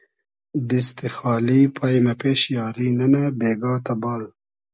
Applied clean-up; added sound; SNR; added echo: none; none; none; none.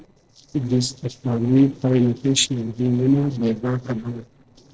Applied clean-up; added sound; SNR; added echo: neural separator model SepFormer DNS4.